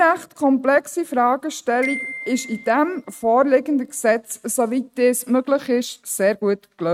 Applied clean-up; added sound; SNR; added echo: neural mask model RNNoise.